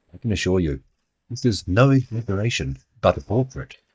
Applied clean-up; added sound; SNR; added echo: neural mask model DeepFilterNet 3.